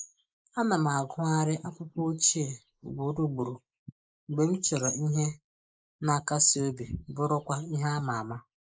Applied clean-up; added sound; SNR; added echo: neural mask model Resemble Enhance denoiser.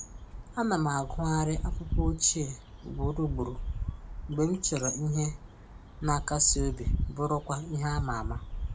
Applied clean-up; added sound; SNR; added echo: none; Bird; 4 dB; none.